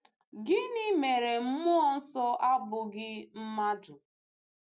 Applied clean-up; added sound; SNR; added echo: none; none; none; none.